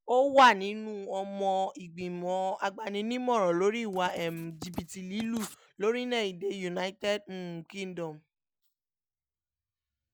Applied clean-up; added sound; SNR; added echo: none; Writing; 18 dB; none.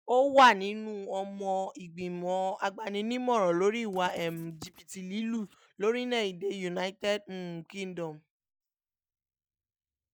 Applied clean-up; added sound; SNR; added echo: neural mask model DeepFilterNet 3.